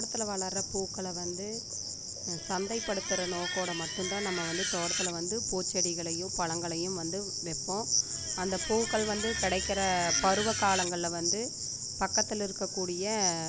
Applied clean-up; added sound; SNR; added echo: none; Screech + Cricket; 1 dB; none.